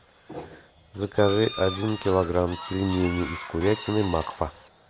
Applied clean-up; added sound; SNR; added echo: none; Bird / Fowl; 11 dB; none.